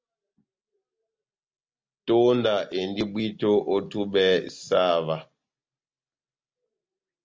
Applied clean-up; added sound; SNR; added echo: none; none; none; none.